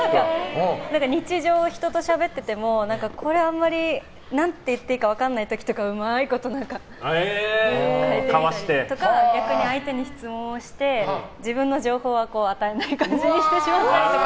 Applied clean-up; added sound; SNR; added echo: none; none; none; none.